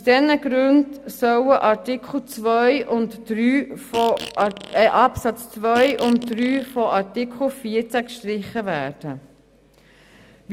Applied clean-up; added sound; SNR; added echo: none; Fart; 15 dB; none.